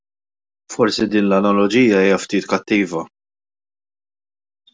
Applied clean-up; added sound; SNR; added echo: none; none; none; none.